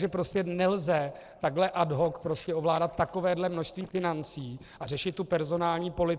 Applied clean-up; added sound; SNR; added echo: neural separator model SepFormer DNS4.